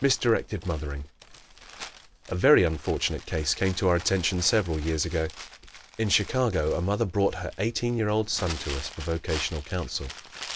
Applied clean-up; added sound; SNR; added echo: none; Crumpling, crinkling; 17 dB; none.